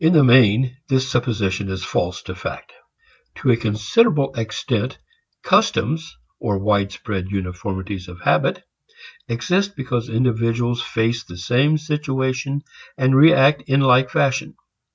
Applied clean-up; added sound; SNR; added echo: none; none; none; none.